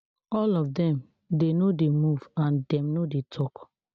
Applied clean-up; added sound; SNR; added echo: none; none; none; none.